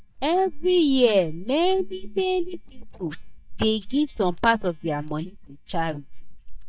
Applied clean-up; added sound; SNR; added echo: neural mask model DeepFilterNet 3.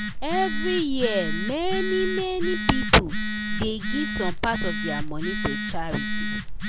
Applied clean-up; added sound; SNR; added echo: none; Telephone; 0 dB; none.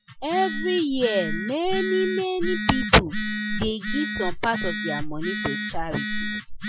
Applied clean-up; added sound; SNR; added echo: classical method Wiener filter.